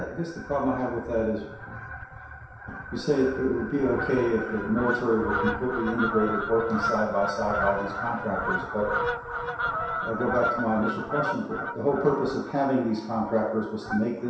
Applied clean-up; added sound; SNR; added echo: none; Fowl; 5 dB; reverberation time 0.7 s.